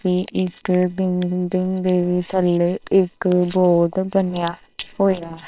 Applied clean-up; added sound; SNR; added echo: neural separator model SepFormer WHAM!.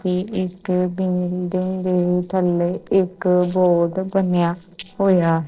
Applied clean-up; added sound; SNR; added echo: neural separator model SepFormer DNS4.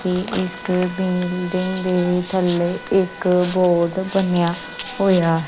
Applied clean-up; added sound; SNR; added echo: none; Trumpet; 19 dB; none.